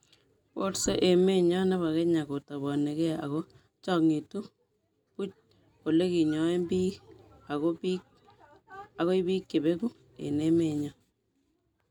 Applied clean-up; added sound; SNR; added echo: none; Bowed string instrument; 17 dB; none.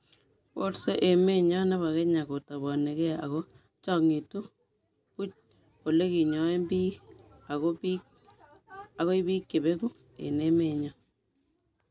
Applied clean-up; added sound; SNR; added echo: none; none; none; none.